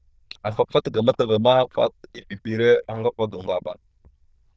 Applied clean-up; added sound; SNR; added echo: neural diffusion model UNIVERSE++.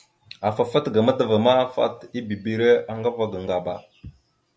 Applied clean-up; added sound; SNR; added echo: none; none; none; none.